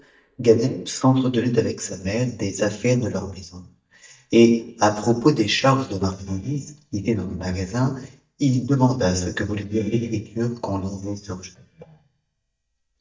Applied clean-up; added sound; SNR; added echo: neural mask model DeepFilterNet 3.